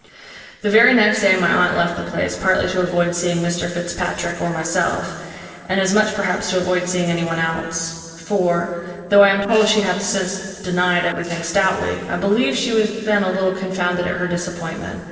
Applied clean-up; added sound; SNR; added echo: neural separator model SepFormer DNS4.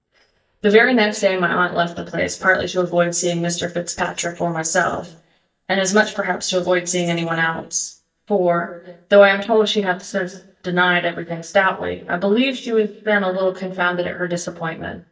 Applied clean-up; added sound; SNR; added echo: neural mask model DeepFilterNet 3.